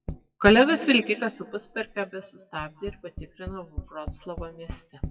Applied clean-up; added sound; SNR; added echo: classical method WPE with log-MMSE.